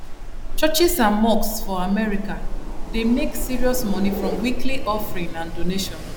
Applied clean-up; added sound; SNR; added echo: none; Wind; -1 dB; none.